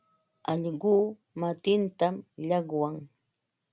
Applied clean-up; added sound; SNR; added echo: none; none; none; none.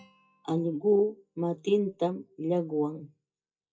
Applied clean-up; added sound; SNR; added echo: classical method WPE with log-MMSE.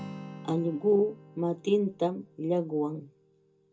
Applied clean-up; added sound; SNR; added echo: none; Acoustic guitar; 18 dB; reverberation time 0.2 s.